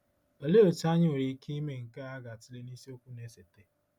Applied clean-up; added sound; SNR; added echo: none; none; none; none.